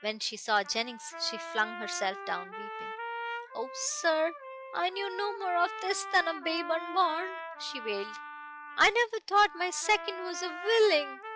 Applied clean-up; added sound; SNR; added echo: classical method log-MMSE.